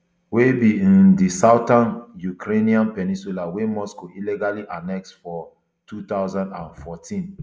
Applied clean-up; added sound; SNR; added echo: none; none; none; none.